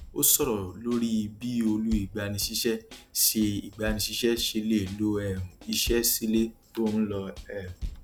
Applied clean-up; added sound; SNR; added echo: none; Drum kit; 14 dB; none.